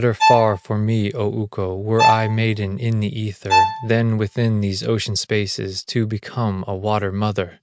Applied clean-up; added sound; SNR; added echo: none; Bowed string instrument; 1 dB; none.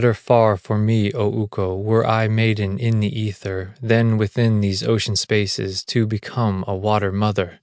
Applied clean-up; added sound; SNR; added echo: none; none; none; none.